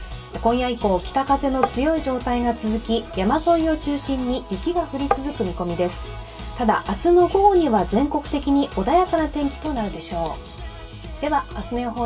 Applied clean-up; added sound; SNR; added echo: none; Tap; 3 dB; reverberation time 0.2 s.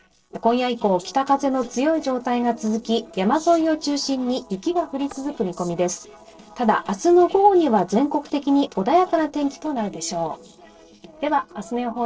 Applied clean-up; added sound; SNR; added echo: neural separator model SepFormer DNS4.